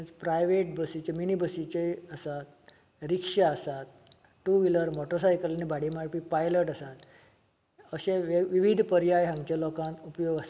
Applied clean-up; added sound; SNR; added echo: none; none; none; none.